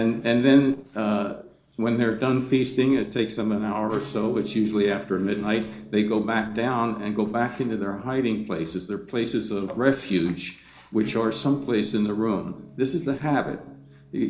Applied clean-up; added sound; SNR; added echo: neural separator model SepFormer DNS4.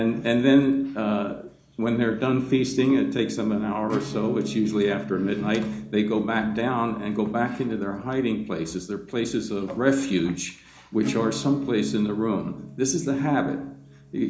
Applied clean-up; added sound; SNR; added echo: none; Acoustic guitar / Strum; 17 dB; reverberation time 0.4 s.